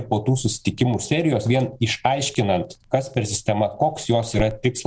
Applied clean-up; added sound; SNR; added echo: neural separator model SepFormer DNS4.